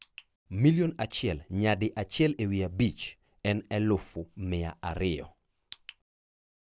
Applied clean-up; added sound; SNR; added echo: none; none; none; none.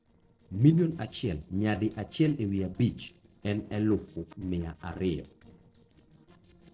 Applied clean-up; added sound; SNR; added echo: neural separator model SepFormer DNS4.